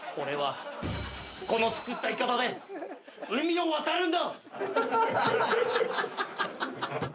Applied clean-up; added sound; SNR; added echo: none; none; none; none.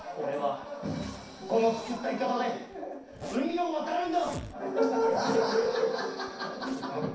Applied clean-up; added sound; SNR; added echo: none; Zipper (clothing); 20 dB; reverberation time 0.6 s.